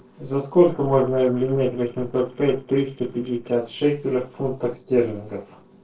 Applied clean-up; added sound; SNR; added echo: neural separator model SepFormer DNS4.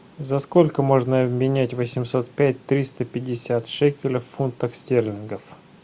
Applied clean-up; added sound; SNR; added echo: none; none; none; none.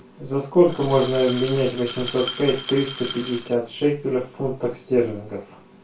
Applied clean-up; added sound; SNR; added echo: none; Glass; 12 dB; reverberation time 0.2 s.